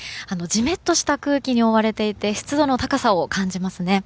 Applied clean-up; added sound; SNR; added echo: none; none; none; none.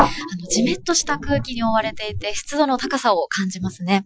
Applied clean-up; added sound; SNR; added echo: classical method Wiener filter.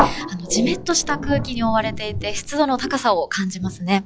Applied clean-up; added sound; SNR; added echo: classical method log-MMSE.